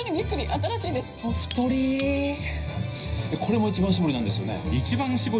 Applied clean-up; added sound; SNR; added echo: none; Shatter / Crushing; 15 dB; reverberation time 0.4 s.